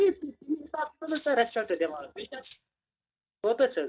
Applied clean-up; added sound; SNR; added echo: neural mask model DeepFilterNet 3.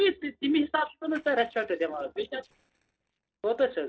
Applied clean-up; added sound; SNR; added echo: neural separator model SepFormer DNS4.